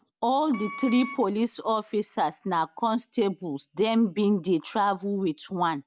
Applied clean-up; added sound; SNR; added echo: none; Wind instrument, woodwind instrument; 14 dB; none.